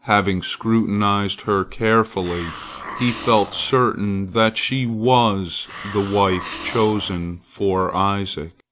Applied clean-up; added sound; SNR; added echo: none; Hiss; 15 dB; none.